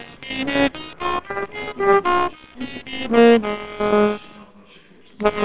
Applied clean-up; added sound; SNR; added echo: neural separator model SepFormer WHAMR!.